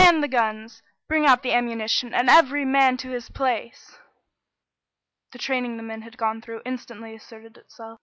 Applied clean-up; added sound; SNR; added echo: none; none; none; none.